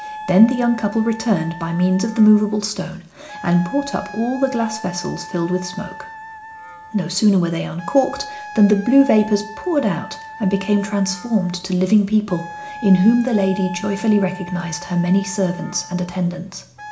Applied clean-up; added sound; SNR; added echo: none; Wind instrument, woodwind instrument; 16 dB; reverberation time 0.4 s.